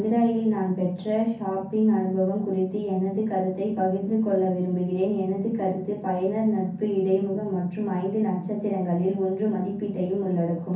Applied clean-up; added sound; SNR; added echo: none; none; none; reverberation time 0.6 s.